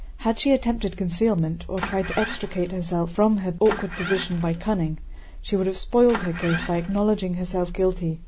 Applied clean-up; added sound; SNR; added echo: none; Engine starting; 11 dB; none.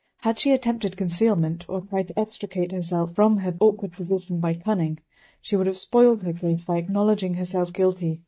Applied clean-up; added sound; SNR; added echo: neural mask model DeepFilterNet 3.